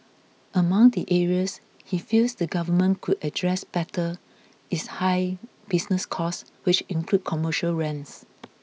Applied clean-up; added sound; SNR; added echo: none; none; none; none.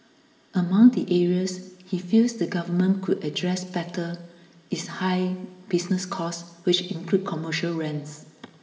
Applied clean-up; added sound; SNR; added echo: none; none; none; reverberation time 1.1 s.